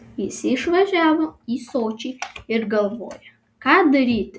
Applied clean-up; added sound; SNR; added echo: none; none; none; none.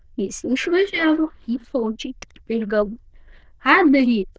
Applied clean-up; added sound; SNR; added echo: neural diffusion model UNIVERSE++.